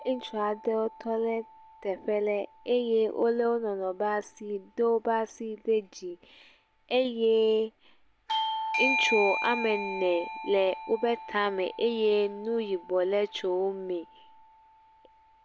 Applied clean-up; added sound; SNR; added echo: none; Bell / Doorbell; 9 dB; none.